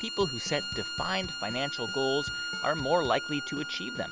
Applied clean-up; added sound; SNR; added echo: none; Bowed string instrument; 5 dB; none.